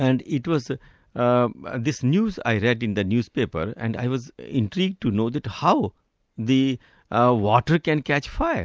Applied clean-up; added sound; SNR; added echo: none; none; none; none.